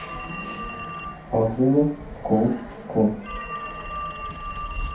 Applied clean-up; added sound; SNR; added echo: none; Telephone; 7 dB; reverberation time 0.6 s.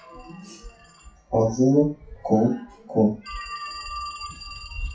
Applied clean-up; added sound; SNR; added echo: classical method WPE with log-MMSE.